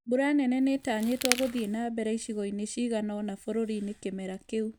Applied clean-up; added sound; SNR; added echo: none; Crackle; 6 dB; none.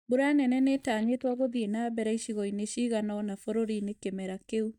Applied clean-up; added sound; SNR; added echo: neural mask model DeepFilterNet 3.